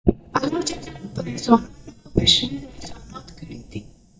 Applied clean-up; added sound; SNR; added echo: neural mask model DeepFilterNet 3.